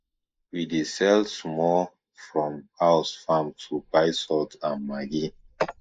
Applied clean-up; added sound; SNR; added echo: neural mask model Resemble Enhance denoiser.